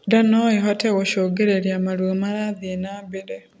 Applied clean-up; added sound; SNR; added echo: none; none; none; none.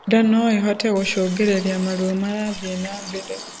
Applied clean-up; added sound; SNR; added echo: none; Liquid; 16 dB; none.